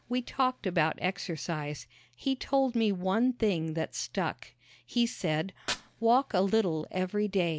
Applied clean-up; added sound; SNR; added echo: none; Fire; 20 dB; none.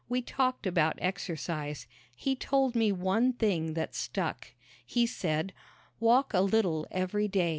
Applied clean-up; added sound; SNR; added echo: none; none; none; none.